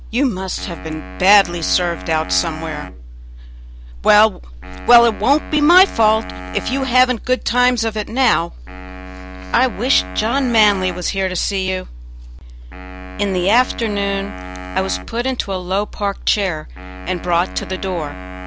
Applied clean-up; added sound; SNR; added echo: none; Wind instrument, woodwind instrument; 15 dB; none.